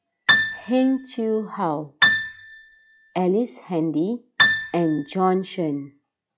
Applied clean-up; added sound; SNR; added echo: classical method log-MMSE.